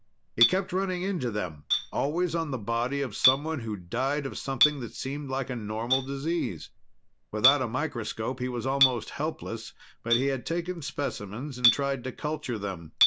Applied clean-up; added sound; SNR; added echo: none; Chink, clink; 3 dB; none.